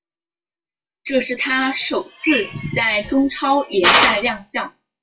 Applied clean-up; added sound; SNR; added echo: classical method WPE with log-MMSE.